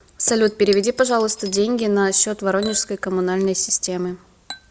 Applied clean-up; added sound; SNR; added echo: none; Chink, clink / Liquid; 19 dB; none.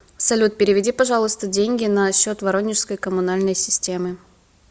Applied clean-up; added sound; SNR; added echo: none; none; none; none.